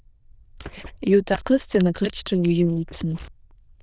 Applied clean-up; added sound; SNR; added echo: neural diffusion model UNIVERSE++.